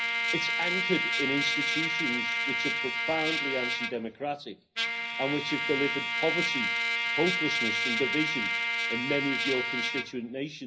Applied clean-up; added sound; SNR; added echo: none; Trumpet; -3 dB; reverberation time 0.5 s.